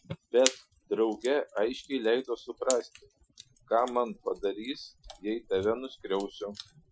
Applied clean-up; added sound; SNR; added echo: classical method Wiener filter.